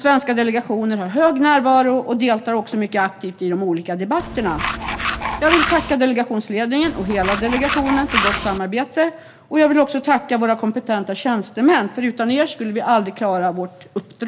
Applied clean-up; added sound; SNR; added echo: none; Tools; 4 dB; none.